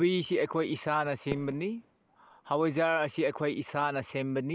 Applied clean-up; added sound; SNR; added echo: none; Fireworks; 18 dB; none.